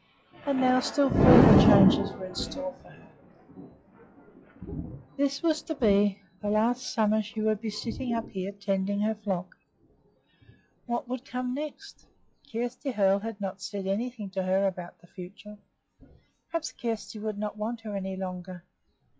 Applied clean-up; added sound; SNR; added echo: classical method log-MMSE.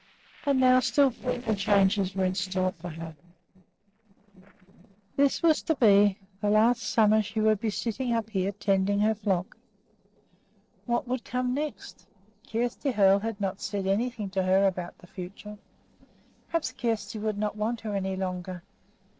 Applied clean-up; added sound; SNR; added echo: neural separator model SepFormer DNS4.